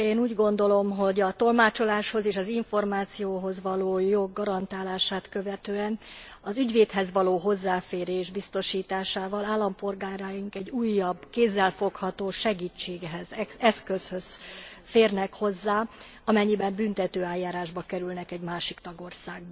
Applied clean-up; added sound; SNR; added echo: none; none; none; none.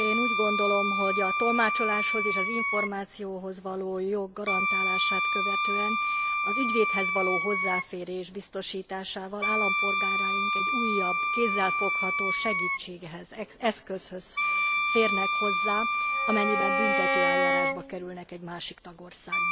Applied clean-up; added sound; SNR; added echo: none; Bowed string instrument + Wind instrument, woodwind instrument; -4 dB; none.